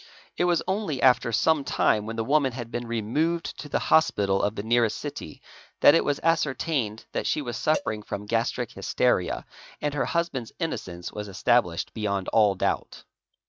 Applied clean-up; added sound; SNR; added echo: neural mask model RNNoise.